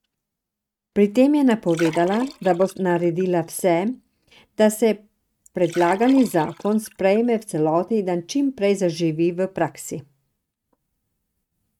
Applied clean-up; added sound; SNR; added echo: neural mask model RNNoise.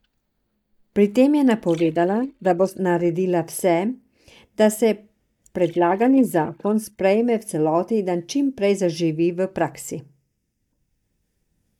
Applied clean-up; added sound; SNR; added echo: neural mask model DeepFilterNet 3.